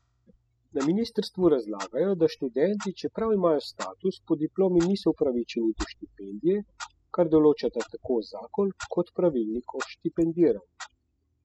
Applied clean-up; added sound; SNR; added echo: classical method spectral subtraction.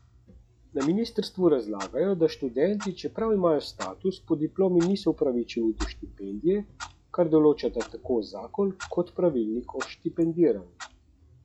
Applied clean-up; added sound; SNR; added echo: classical method log-MMSE.